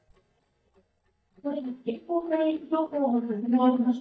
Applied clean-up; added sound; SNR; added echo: neural mask model DeepFilterNet 3.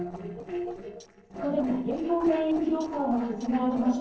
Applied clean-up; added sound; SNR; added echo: neural separator model SepFormer DNS4.